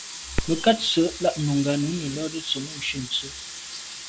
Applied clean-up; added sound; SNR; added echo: none; Fireworks + Sink (filling or washing) / Water tap, faucet; 8 dB; none.